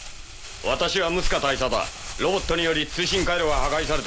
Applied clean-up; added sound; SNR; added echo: none; Crumpling, crinkling; 5 dB; none.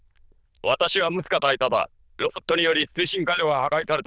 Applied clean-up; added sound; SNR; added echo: neural diffusion model UNIVERSE++.